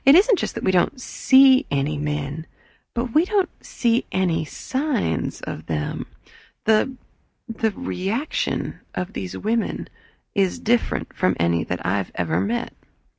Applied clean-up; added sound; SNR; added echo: none; none; none; none.